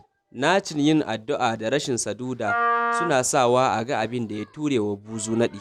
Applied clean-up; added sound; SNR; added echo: none; Wind instrument, woodwind instrument; 3 dB; none.